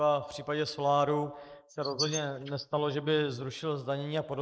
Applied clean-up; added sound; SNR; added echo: neural mask model Resemble Enhance denoiser.